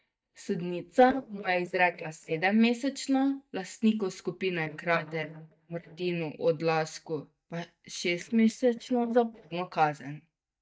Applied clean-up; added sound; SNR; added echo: neural mask model DeepFilterNet 3.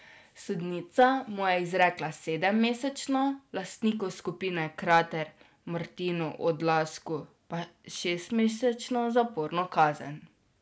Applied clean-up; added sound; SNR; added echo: none; none; none; none.